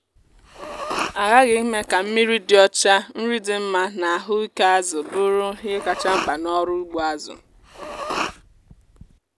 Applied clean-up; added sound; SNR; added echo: none; Respiratory sounds; 11 dB; none.